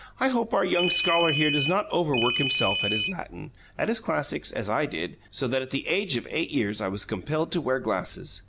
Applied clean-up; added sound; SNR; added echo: none; Ringtone; 0 dB; none.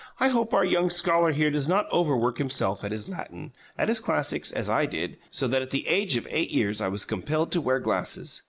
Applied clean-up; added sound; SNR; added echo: neural mask model Resemble Enhance denoiser.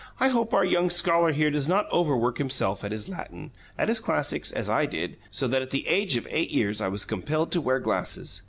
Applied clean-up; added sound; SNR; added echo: none; none; none; none.